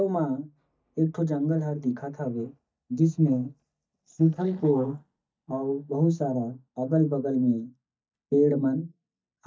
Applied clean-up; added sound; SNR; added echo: neural mask model DeepFilterNet 3.